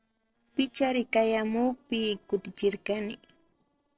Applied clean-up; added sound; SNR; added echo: neural separator model SepFormer DNS4.